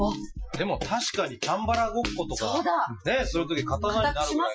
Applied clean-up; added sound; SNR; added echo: classical method Wiener filter.